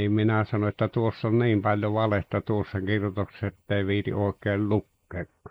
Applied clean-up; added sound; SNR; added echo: neural mask model Resemble Enhance denoiser.